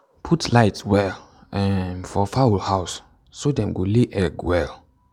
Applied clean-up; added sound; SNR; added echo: none; none; none; none.